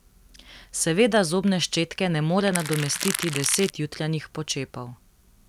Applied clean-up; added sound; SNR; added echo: none; Crackle; 5 dB; none.